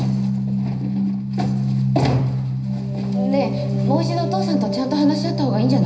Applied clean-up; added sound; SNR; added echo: none; none; none; reverberation time 0.9 s.